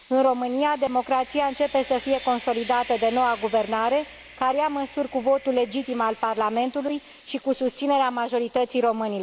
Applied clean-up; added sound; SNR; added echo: none; Sink (filling or washing) / Water tap, faucet / Liquid + Sawing; 19 dB; none.